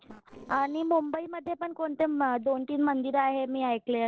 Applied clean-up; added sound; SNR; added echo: neural separator model SepFormer DNS4.